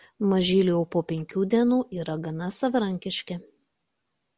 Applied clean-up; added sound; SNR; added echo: none; none; none; none.